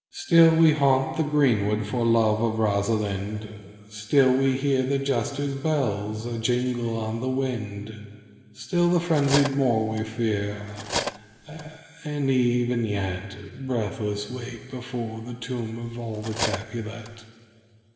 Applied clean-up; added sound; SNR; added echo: none; Cutlery, silverware; 9 dB; reverberation time 2.9 s.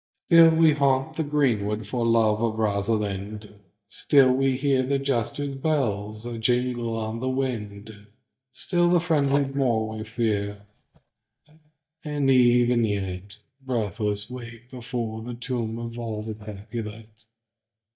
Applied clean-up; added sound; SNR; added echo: neural mask model DeepFilterNet 3.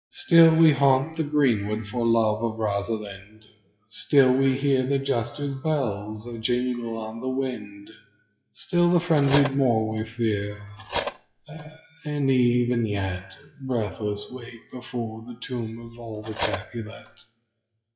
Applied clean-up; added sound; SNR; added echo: classical method WPE with log-MMSE.